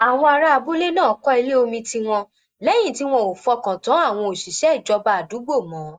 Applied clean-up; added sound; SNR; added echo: neural mask model Resemble Enhance denoiser.